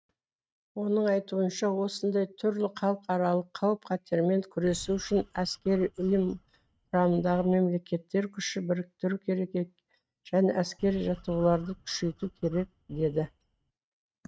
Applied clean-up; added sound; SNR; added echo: neural mask model RNNoise.